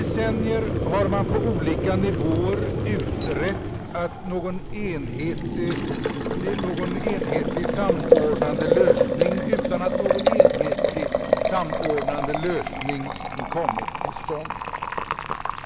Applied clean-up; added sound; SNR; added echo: none; Boiling; -4 dB; none.